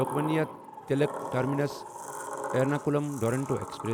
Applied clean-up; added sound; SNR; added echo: none; Sliding door; 8 dB; none.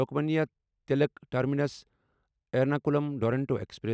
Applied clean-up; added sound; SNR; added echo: none; none; none; none.